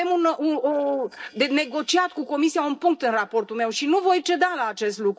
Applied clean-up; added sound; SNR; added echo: neural separator model SepFormer DNS4.